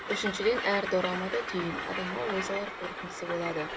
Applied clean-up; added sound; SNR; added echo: none; Train; 4 dB; none.